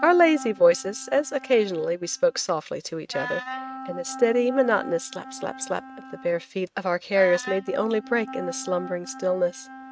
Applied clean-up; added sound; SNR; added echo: neural mask model RNNoise.